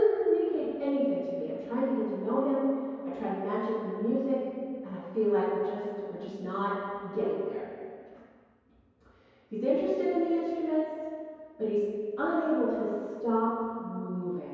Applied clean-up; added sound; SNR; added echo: none; none; none; reverberation time 2.2 s.